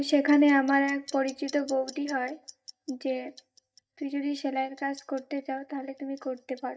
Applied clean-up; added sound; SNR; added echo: neural mask model DeepFilterNet 3.